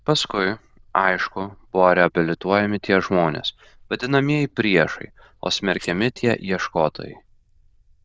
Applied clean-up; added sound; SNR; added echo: neural diffusion model UNIVERSE++.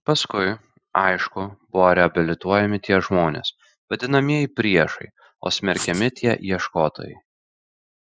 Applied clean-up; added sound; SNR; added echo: classical method Wiener filter.